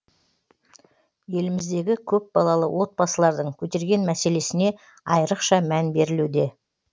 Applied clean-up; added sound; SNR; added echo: none; none; none; none.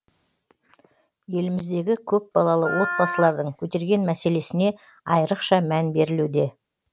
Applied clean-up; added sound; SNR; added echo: none; Wind instrument, woodwind instrument; 7 dB; none.